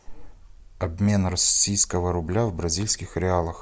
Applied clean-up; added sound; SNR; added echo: none; none; none; none.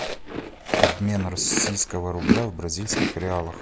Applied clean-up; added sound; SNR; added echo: none; Chewing, mastication; -1 dB; none.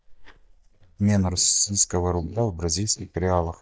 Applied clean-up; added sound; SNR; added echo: neural mask model DeepFilterNet 3.